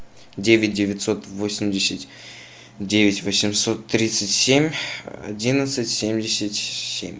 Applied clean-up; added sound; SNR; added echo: none; none; none; none.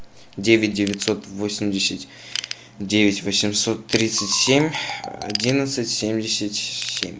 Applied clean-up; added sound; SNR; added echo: none; Marimba, xylophone + Ratchet, pawl / Tools; 13 dB; none.